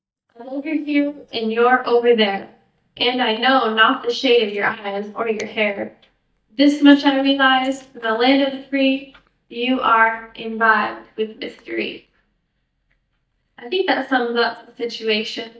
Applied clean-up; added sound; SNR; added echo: neural mask model DeepFilterNet 3.